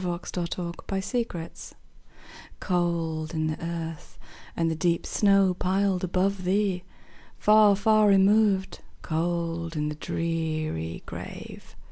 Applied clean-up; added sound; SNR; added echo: none; none; none; none.